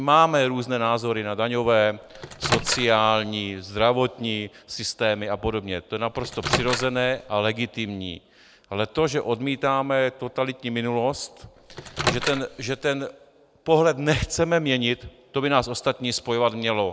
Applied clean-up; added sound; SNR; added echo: none; Microwave oven; 6 dB; none.